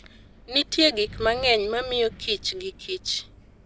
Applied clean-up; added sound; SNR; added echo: none; Wind; 18 dB; none.